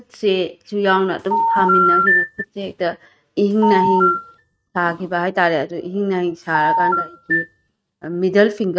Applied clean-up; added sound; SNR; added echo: neural mask model RNNoise.